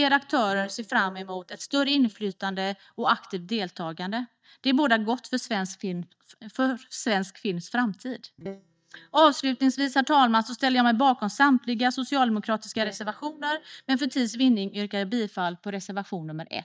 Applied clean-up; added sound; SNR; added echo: neural mask model DeepFilterNet 3.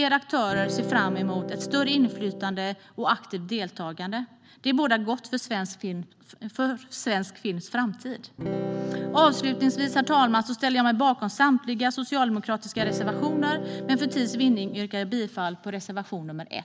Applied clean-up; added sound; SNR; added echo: none; Electric guitar / Strum; 6 dB; none.